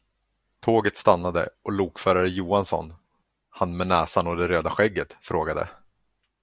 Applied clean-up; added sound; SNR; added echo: none; none; none; none.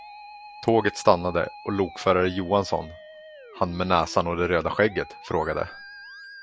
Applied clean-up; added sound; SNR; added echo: none; Musical instrument; 19 dB; none.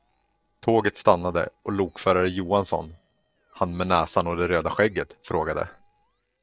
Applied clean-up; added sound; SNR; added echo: neural separator model SepFormer DNS4.